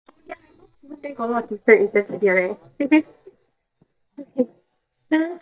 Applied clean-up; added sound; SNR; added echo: neural mask model DeepFilterNet 3.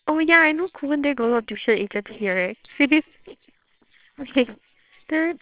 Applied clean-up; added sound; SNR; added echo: neural separator model SepFormer WHAMR!.